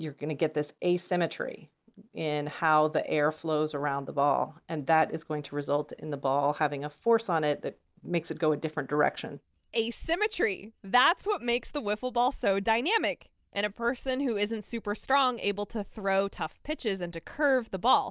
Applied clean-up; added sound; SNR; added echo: none; none; none; none.